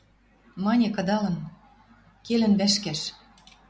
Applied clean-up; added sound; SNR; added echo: none; none; none; none.